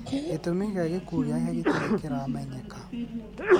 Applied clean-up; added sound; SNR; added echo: none; Sneeze; -4 dB; none.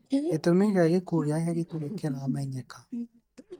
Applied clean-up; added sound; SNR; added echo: neural mask model DeepFilterNet 3.